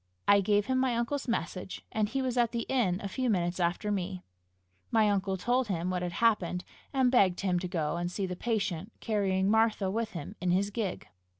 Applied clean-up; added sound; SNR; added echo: none; none; none; none.